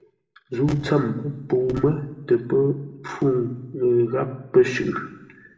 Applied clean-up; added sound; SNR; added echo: none; none; none; reverberation time 0.8 s.